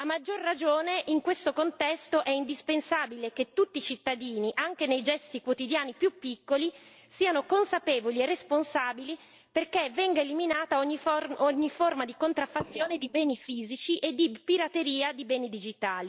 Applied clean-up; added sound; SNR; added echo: neural mask model DeepFilterNet 3.